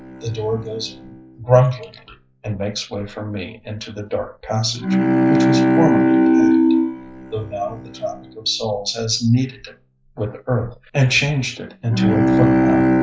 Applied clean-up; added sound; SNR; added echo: classical method log-MMSE.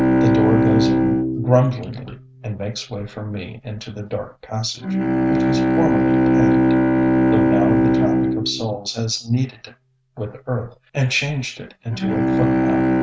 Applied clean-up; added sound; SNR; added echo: neural mask model RNNoise.